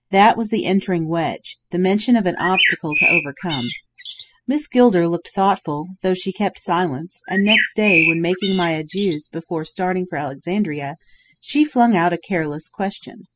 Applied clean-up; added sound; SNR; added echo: classical method spectral subtraction.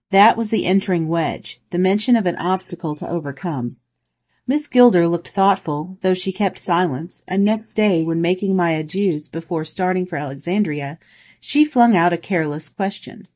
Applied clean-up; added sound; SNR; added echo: neural mask model DeepFilterNet 3.